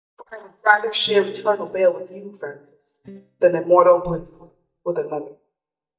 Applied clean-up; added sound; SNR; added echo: neural mask model DeepFilterNet 3.